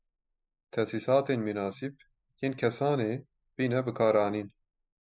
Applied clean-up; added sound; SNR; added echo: neural mask model Resemble Enhance denoiser.